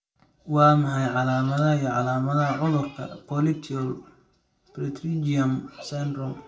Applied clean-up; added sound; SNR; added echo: none; none; none; reverberation time 0.3 s.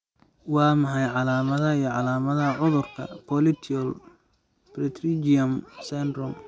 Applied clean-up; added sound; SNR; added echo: none; none; none; none.